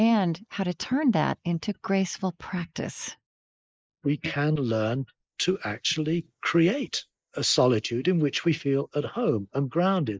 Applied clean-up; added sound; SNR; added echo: neural mask model Resemble Enhance denoiser.